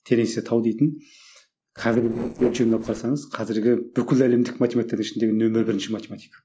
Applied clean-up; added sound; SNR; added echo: neural separator model SepFormer DNS4.